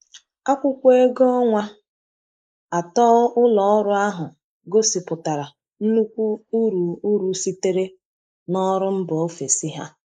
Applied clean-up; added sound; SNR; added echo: neural mask model Resemble Enhance denoiser.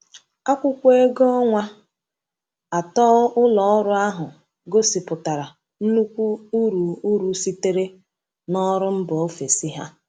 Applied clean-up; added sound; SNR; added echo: none; none; none; none.